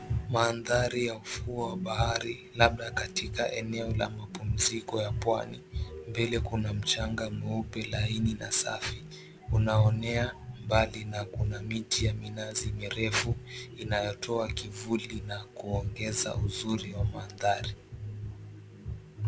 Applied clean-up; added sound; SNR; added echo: none; none; none; none.